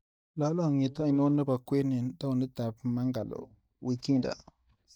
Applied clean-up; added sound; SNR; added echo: neural mask model DeepFilterNet 3.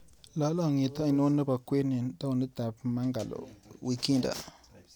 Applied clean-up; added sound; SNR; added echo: none; none; none; none.